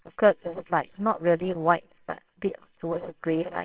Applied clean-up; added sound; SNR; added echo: neural separator model SepFormer WHAMR!.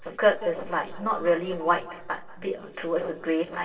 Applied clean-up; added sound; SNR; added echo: neural separator model SepFormer DNS4.